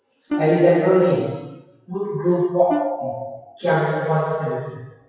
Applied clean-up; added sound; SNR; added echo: classical method WPE with log-MMSE.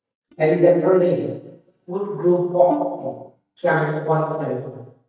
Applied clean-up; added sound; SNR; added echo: neural mask model DeepFilterNet 3.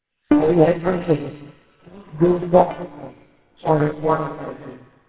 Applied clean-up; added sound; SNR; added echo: neural separator model SepFormer WHAMR!.